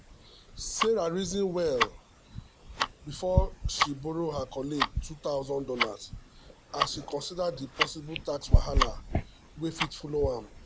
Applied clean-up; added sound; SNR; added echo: none; Tick-tock; -1 dB; none.